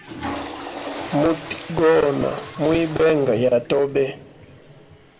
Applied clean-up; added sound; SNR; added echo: none; Toilet flush / Water; 12 dB; reverberation time 1.5 s.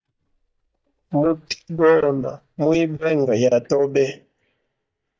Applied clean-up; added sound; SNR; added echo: neural mask model DeepFilterNet 3.